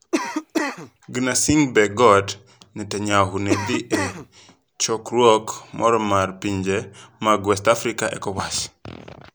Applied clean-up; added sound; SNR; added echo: none; Cough; 5 dB; none.